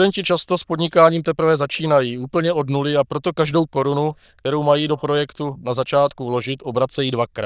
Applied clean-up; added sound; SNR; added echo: neural diffusion model UNIVERSE++.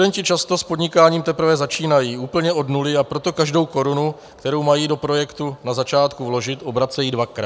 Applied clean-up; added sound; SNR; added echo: none; none; none; none.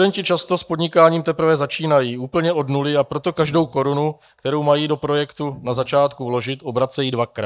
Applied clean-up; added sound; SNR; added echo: neural mask model DeepFilterNet 3.